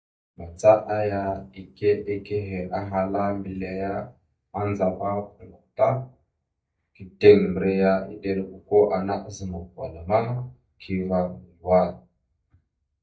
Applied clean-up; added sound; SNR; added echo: neural mask model DeepFilterNet 3.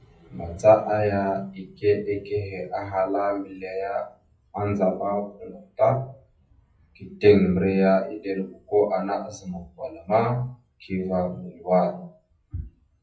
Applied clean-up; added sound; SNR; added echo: classical method WPE with log-MMSE.